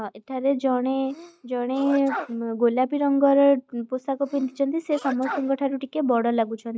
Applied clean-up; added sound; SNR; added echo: neural mask model RNNoise.